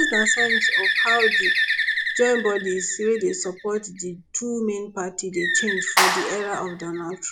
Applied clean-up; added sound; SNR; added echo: none; Clapping + Bird; -2 dB; none.